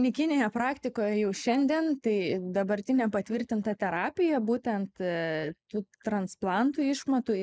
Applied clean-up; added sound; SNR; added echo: neural mask model Resemble Enhance denoiser.